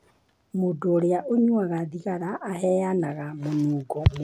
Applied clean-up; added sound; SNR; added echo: none; none; none; none.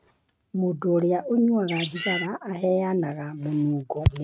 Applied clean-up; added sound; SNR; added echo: neural mask model RNNoise.